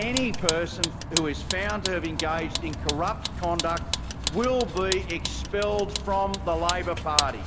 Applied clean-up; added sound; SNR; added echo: none; Vehicle; 2 dB; none.